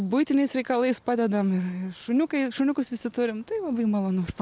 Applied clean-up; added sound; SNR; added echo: none; none; none; none.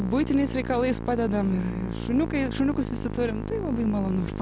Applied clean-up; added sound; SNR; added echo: none; Musical instrument; 6 dB; none.